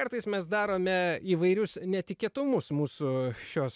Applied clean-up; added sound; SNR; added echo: none; none; none; none.